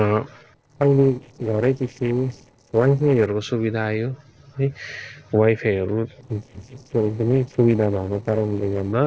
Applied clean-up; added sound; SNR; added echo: neural separator model SepFormer DNS4.